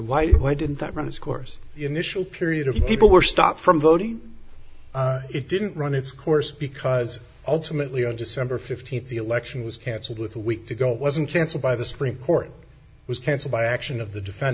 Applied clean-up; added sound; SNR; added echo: none; none; none; none.